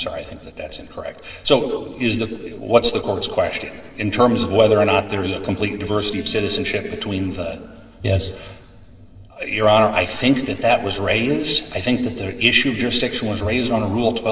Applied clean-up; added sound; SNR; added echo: neural separator model SepFormer DNS4.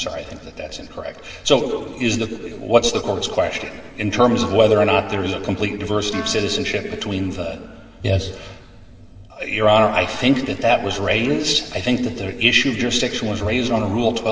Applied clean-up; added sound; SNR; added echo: none; Wind instrument, woodwind instrument; 17 dB; reverberation time 2.4 s.